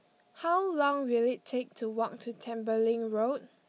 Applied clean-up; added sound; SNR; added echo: none; none; none; none.